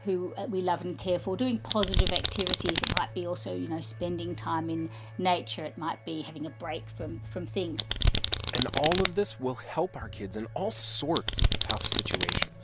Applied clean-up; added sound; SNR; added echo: none; Domestic sounds, home sounds; -5 dB; none.